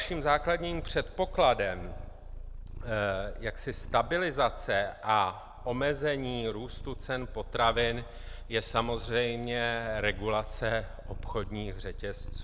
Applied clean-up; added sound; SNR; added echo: none; Purr; 9 dB; none.